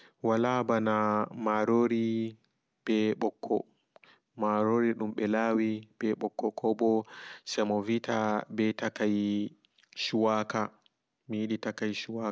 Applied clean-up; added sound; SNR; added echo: none; none; none; none.